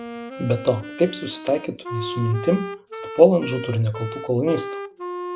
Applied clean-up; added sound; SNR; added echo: none; Wind instrument, woodwind instrument; 10 dB; none.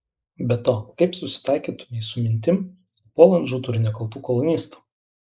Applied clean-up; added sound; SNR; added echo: neural mask model Resemble Enhance denoiser.